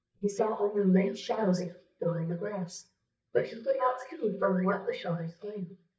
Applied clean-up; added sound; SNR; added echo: neural mask model DeepFilterNet 3.